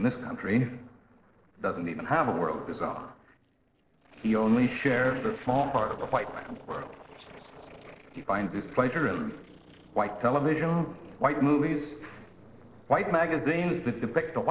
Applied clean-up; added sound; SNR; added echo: neural separator model SepFormer DNS4.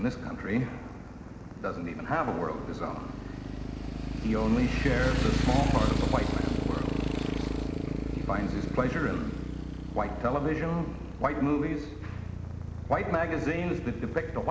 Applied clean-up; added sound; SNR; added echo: none; Motorcycle; 1 dB; reverberation time 1.3 s.